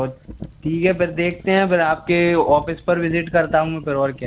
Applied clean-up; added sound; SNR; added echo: none; Fire; 18 dB; none.